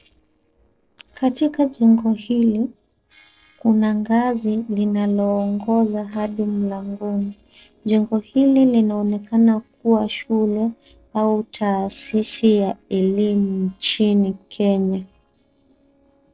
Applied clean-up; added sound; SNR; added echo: neural separator model SepFormer DNS4.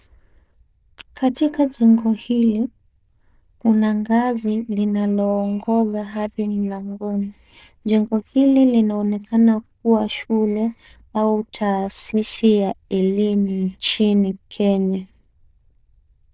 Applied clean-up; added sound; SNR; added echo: neural diffusion model UNIVERSE++.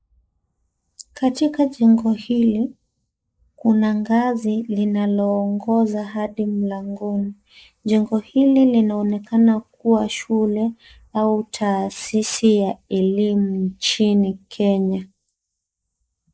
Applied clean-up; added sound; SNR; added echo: neural mask model Resemble Enhance denoiser.